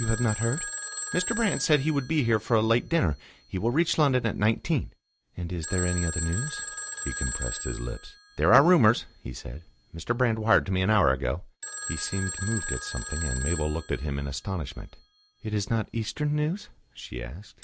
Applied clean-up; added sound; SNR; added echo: none; Telephone; 10 dB; none.